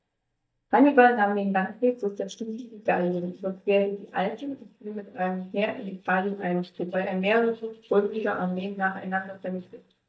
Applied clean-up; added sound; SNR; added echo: neural mask model DeepFilterNet 3.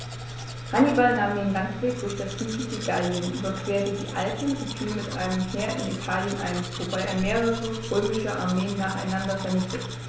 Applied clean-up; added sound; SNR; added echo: none; Domestic sounds, home sounds; 15 dB; none.